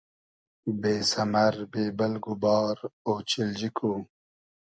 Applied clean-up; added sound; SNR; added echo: none; none; none; none.